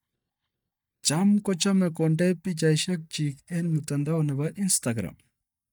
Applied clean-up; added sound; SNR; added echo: neural mask model DeepFilterNet 3.